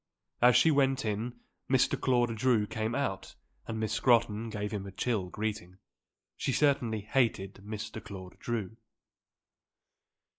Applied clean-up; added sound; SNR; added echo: neural mask model Resemble Enhance denoiser.